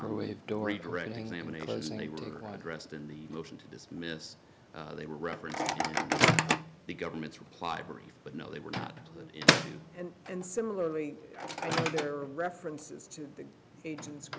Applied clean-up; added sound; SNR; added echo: none; Microwave oven; -4 dB; none.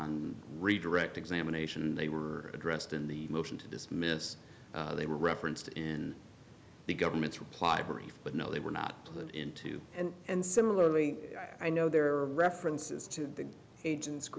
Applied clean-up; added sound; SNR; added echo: none; none; none; none.